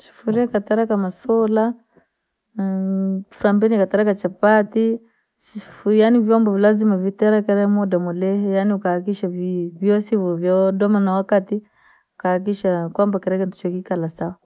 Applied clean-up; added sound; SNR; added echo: none; none; none; none.